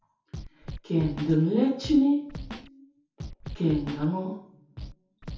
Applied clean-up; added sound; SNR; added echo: none; Scratching (performance technique); 13 dB; reverberation time 0.6 s.